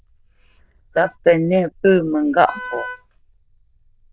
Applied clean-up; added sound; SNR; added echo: neural diffusion model UNIVERSE++.